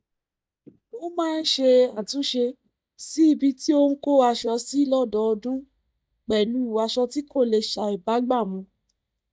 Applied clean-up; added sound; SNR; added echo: neural mask model DeepFilterNet 3.